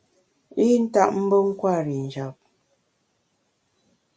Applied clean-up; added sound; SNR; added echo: none; none; none; none.